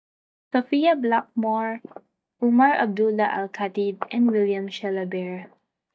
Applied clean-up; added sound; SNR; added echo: neural mask model DeepFilterNet 3.